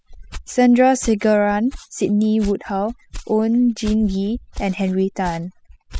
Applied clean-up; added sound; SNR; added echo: classical method spectral subtraction.